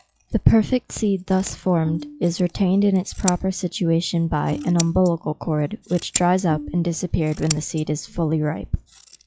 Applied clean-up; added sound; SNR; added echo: classical method log-MMSE.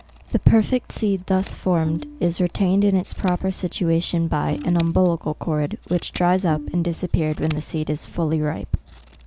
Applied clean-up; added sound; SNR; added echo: none; Scissors + Bowed string instrument; 14 dB; none.